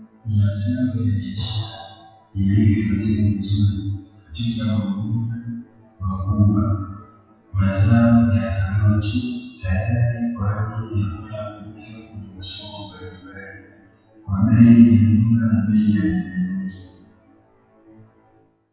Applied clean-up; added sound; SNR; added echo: classical method WPE with log-MMSE.